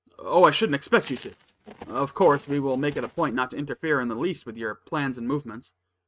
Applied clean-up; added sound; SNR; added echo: neural mask model RNNoise.